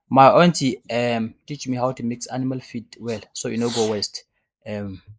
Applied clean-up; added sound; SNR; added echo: neural mask model Resemble Enhance denoiser.